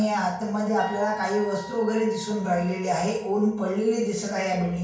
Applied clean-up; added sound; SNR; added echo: none; Wind instrument, woodwind instrument; 16 dB; reverberation time 0.5 s.